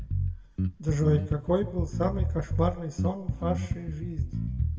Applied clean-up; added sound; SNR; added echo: none; Bass guitar; 0 dB; reverberation time 0.7 s.